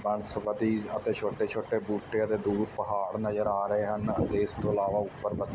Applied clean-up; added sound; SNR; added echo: none; none; none; none.